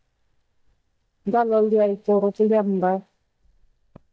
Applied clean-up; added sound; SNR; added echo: neural mask model DeepFilterNet 3.